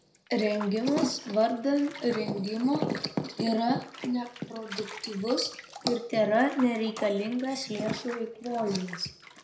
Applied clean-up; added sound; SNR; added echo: none; Bathtub (filling or washing) / Water; 17 dB; reverberation time 0.4 s.